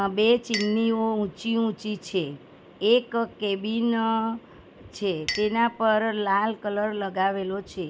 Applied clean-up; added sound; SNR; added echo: none; Chink, clink; 17 dB; none.